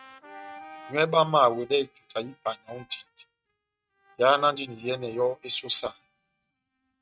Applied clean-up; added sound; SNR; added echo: neural mask model RNNoise.